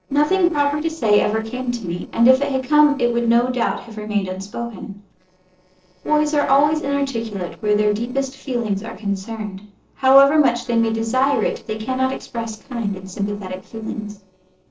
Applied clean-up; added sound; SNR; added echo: neural separator model SepFormer DNS4.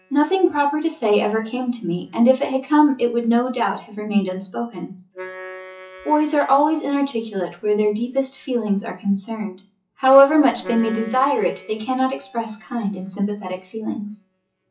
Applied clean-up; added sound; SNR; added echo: classical method WPE with log-MMSE.